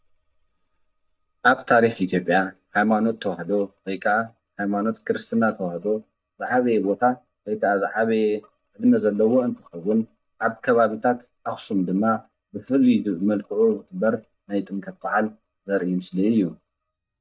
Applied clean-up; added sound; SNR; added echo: neural mask model DeepFilterNet 3.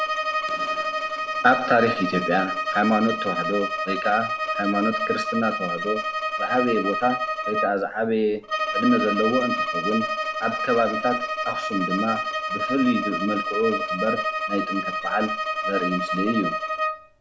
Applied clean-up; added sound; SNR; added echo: none; Bowed string instrument; 1 dB; none.